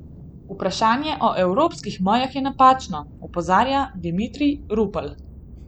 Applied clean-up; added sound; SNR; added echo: none; Aircraft; 18 dB; none.